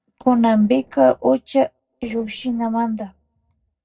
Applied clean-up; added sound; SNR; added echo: neural separator model SepFormer DNS4.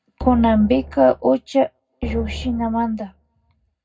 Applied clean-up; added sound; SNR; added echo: none; Drum; 12 dB; reverberation time 0.3 s.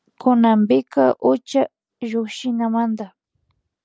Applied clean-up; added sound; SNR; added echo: none; none; none; none.